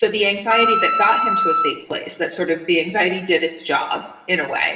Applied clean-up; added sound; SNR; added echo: none; Wind instrument, woodwind instrument; -1 dB; reverberation time 1.6 s.